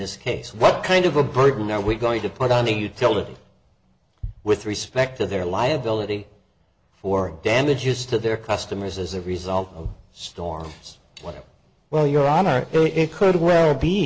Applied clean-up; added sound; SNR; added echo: none; Bass drum; 19 dB; none.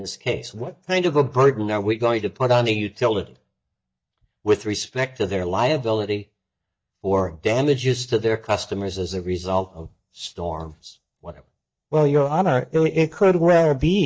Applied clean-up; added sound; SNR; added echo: neural mask model DeepFilterNet 3.